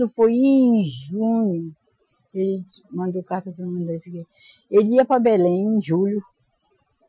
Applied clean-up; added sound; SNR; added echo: classical method Wiener filter.